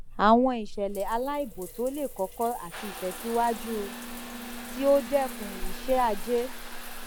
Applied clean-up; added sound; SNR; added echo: none; Trickle, dribble / Bathtub (filling or washing) / Water tap, faucet; 9 dB; none.